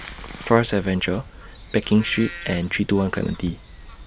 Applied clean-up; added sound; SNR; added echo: none; Bird vocalization, bird call, bird song; 19 dB; none.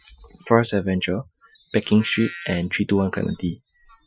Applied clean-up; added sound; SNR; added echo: classical method Wiener filter.